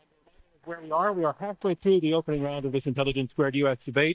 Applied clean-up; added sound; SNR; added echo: neural mask model DeepFilterNet 3.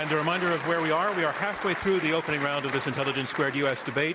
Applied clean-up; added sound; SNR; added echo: none; none; none; none.